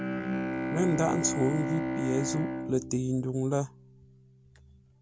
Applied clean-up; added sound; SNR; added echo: none; Bowed string instrument; 3 dB; none.